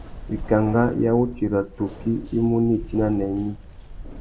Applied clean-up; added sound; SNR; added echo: none; Keys jangling; 13 dB; none.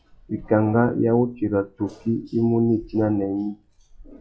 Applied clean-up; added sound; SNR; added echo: classical method log-MMSE.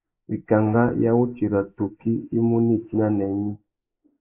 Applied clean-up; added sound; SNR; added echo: neural mask model Resemble Enhance denoiser.